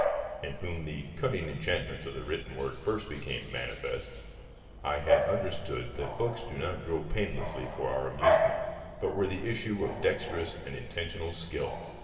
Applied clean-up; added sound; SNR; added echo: none; Bark / Bird vocalization, bird call, bird song; 1 dB; reverberation time 2.5 s.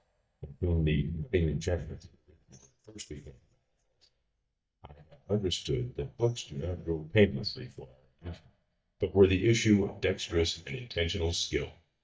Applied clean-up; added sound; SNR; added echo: neural mask model DeepFilterNet 3.